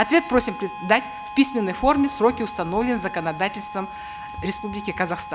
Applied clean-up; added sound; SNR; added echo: none; Harmonica; 12 dB; none.